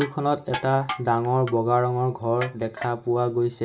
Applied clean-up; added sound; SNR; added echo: none; Crushing; 14 dB; reverberation time 0.2 s.